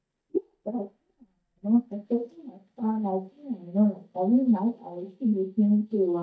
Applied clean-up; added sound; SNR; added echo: neural mask model DeepFilterNet 3.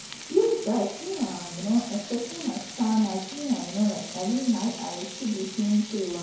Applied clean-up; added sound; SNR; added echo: none; Frying (food); 13 dB; reverberation time 2.4 s.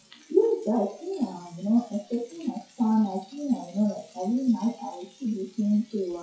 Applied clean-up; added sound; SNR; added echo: classical method WPE with log-MMSE.